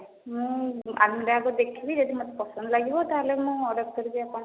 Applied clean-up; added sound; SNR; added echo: none; none; none; none.